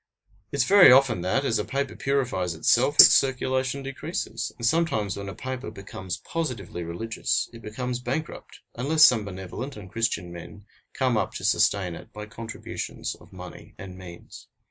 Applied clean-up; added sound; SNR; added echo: neural mask model Resemble Enhance denoiser.